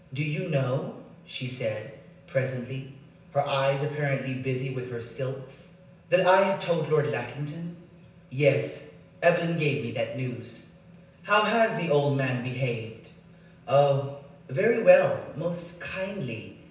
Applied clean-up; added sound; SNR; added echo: none; none; none; reverberation time 0.9 s.